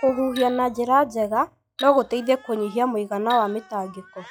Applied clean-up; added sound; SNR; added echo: classical method log-MMSE.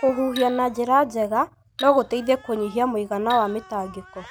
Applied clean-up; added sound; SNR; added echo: none; Glass + Cat; 19 dB; none.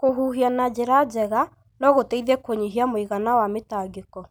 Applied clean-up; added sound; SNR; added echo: none; none; none; none.